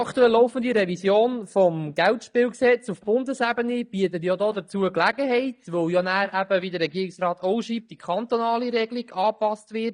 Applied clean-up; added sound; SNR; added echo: neural mask model DeepFilterNet 3.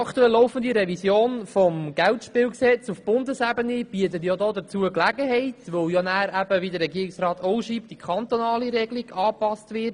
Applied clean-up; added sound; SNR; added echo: none; none; none; none.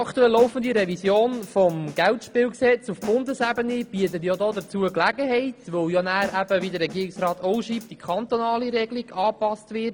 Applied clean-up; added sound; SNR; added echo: none; Snare drum; 18 dB; none.